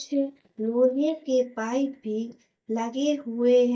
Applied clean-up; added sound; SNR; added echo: neural mask model DeepFilterNet 3.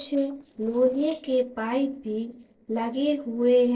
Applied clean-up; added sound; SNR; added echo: neural separator model SepFormer DNS4.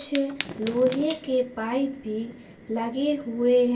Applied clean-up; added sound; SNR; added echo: none; Fire; 13 dB; reverberation time 0.2 s.